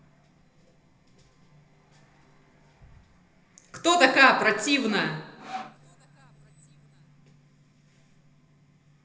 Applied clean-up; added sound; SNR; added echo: none; Sawing; 10 dB; reverberation time 1.4 s.